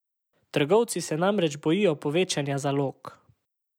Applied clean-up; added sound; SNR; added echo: none; none; none; none.